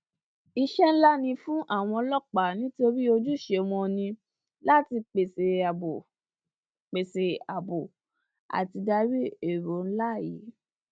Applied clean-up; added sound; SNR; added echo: none; none; none; none.